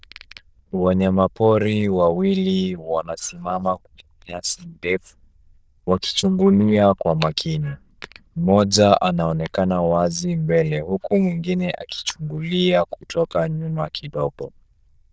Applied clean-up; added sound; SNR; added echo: neural diffusion model UNIVERSE++.